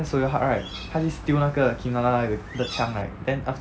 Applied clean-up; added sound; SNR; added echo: none; Bird; 17 dB; none.